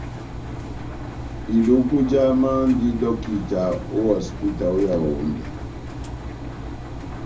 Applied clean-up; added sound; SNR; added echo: none; Engine; 9 dB; reverberation time 0.4 s.